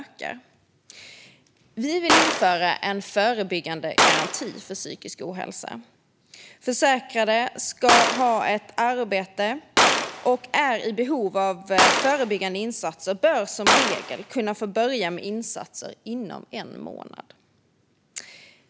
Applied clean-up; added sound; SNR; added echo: none; Gunshot, gunfire; -1 dB; none.